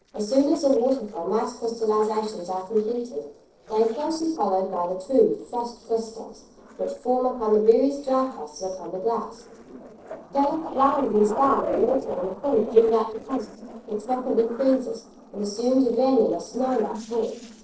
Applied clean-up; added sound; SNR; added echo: neural separator model SepFormer DNS4.